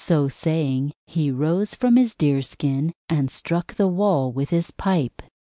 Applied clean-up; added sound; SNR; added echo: none; none; none; none.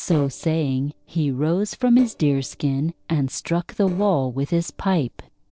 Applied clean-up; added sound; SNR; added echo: neural separator model SepFormer DNS4.